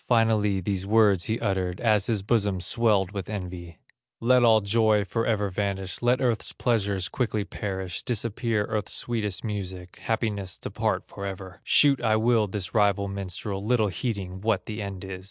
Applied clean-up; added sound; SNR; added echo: none; none; none; none.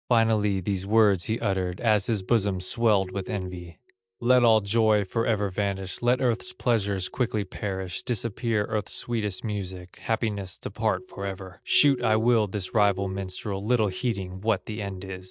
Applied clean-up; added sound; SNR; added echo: neural mask model DeepFilterNet 3.